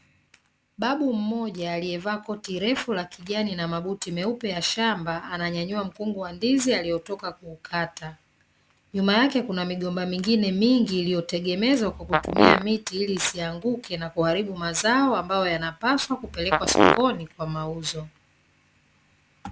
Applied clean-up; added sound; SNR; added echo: none; Fart; -4 dB; none.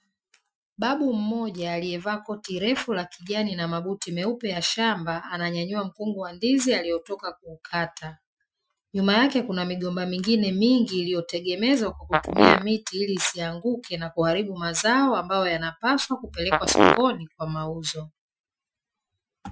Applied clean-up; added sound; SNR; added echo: classical method Wiener filter.